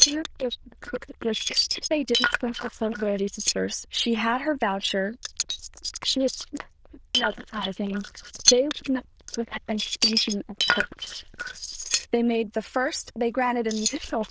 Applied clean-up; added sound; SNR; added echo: neural diffusion model UNIVERSE++.